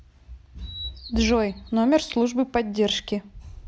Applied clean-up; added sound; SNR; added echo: none; Bird vocalization, bird call, bird song; 17 dB; none.